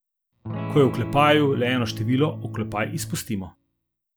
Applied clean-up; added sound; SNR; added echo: none; Electric guitar / Strum; 9 dB; none.